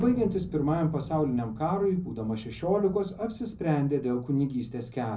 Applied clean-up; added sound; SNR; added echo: none; Thunder; 17 dB; reverberation time 0.4 s.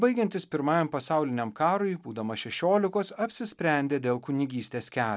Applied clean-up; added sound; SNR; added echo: none; none; none; none.